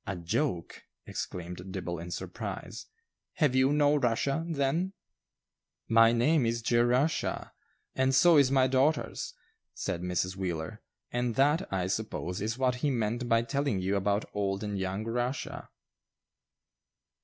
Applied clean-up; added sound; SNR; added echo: none; none; none; none.